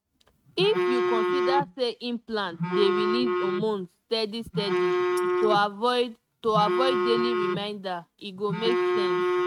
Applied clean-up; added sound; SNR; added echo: neural mask model RNNoise.